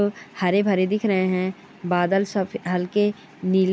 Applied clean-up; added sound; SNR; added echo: none; none; none; none.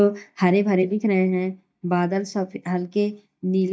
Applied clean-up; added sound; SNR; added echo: neural mask model DeepFilterNet 3.